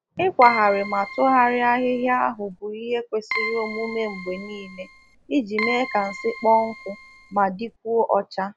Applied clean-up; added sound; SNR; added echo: none; Keyboard (musical); 10 dB; none.